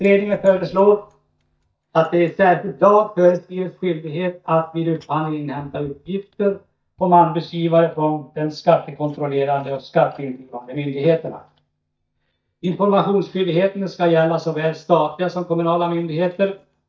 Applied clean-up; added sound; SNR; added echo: neural mask model DeepFilterNet 3.